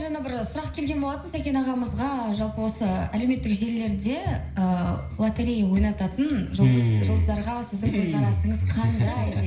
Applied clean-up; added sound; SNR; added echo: none; none; none; reverberation time 0.5 s.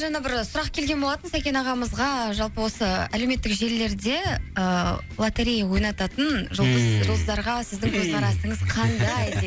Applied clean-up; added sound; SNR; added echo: none; none; none; none.